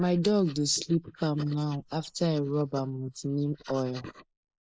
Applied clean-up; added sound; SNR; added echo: neural mask model Resemble Enhance denoiser.